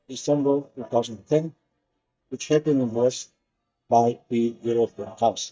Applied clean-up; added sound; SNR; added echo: neural mask model DeepFilterNet 3.